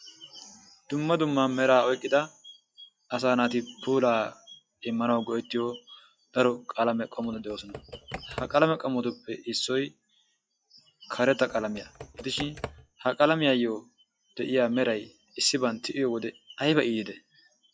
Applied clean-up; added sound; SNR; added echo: classical method log-MMSE.